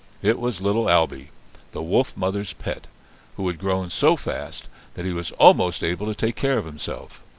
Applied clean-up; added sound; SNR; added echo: none; none; none; none.